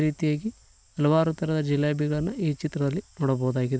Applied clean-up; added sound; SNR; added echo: none; none; none; none.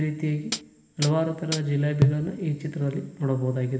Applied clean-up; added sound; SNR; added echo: none; Hi-hat; 2 dB; reverberation time 1.1 s.